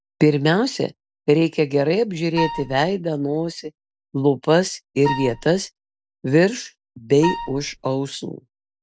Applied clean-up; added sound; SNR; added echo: none; Wind instrument, woodwind instrument; 8 dB; none.